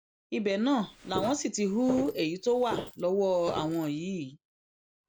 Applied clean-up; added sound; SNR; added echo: none; Walk, footsteps; 10 dB; none.